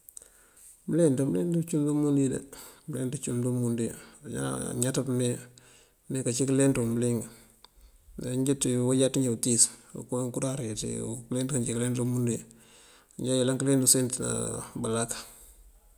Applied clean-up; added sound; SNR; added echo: none; none; none; none.